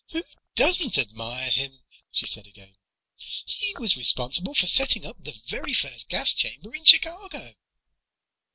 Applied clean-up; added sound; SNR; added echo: none; none; none; none.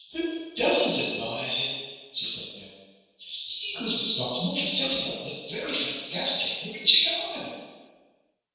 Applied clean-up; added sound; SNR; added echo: none; none; none; reverberation time 1.2 s.